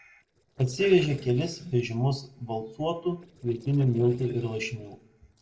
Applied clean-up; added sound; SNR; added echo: neural separator model SepFormer DNS4.